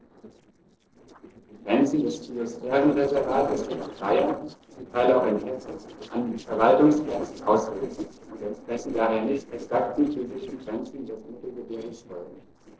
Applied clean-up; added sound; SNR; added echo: neural separator model SepFormer DNS4.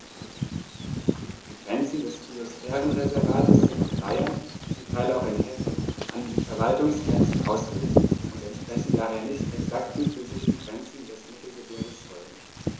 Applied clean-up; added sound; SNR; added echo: none; Bird vocalization, bird call, bird song; -4 dB; reverberation time 0.8 s.